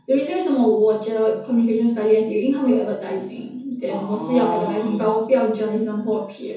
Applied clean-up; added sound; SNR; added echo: none; none; none; reverberation time 0.6 s.